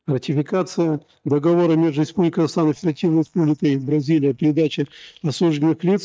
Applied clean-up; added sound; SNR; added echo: neural mask model DeepFilterNet 3.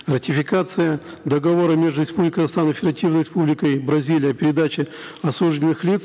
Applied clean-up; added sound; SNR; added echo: none; none; none; none.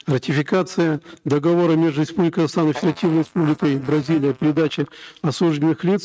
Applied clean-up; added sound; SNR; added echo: neural mask model RNNoise.